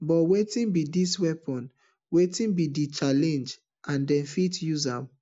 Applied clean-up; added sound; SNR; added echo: none; none; none; none.